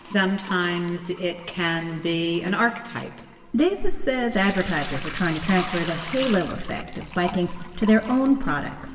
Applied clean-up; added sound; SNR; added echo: none; Sink (filling or washing) / Liquid; 15 dB; reverberation time 3.0 s.